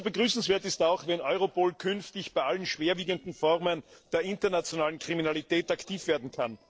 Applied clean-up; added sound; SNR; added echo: neural separator model SepFormer DNS4.